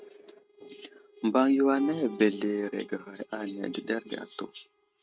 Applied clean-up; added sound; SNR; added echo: neural mask model RNNoise.